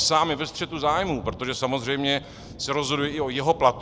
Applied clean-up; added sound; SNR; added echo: none; Thunder; 16 dB; none.